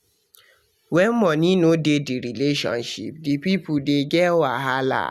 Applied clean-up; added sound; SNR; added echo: none; none; none; none.